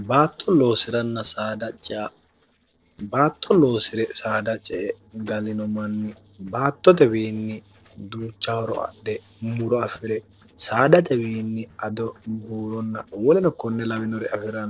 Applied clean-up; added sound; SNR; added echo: neural separator model SepFormer DNS4.